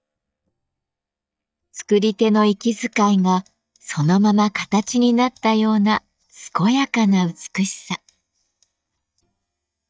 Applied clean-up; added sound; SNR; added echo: neural mask model DeepFilterNet 3.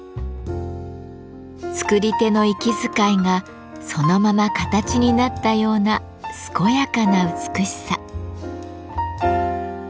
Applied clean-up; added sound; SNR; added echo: none; none; none; none.